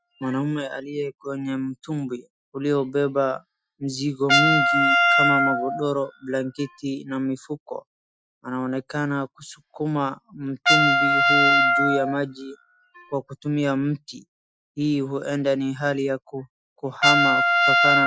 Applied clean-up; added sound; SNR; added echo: classical method Wiener filter.